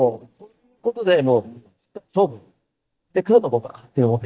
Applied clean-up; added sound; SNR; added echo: neural mask model DeepFilterNet 3.